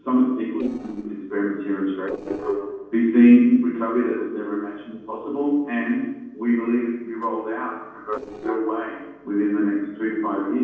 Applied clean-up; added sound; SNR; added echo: neural separator model SepFormer DNS4.